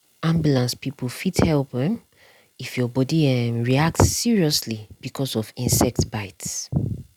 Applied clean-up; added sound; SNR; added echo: none; none; none; none.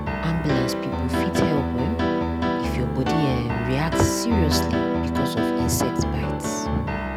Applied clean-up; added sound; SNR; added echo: none; Piano; -3 dB; none.